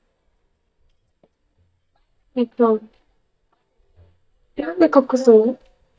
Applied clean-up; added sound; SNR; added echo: neural mask model DeepFilterNet 3.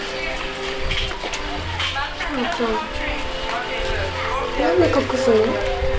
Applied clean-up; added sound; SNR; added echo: none; Hiss; 1 dB; reverberation time 0.4 s.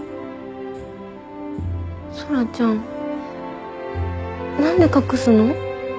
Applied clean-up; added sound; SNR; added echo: none; none; none; none.